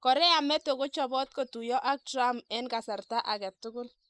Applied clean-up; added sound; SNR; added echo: neural mask model Resemble Enhance denoiser.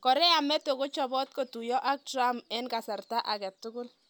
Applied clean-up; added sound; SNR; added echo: none; none; none; none.